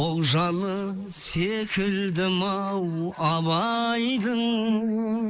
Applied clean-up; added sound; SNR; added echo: neural mask model Resemble Enhance denoiser.